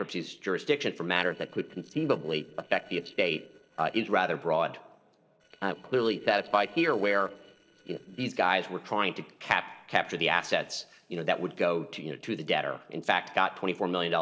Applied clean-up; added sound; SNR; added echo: neural separator model SepFormer DNS4.